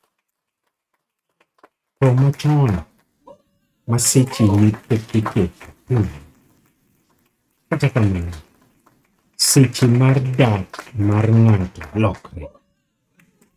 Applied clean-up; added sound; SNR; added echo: neural mask model RNNoise.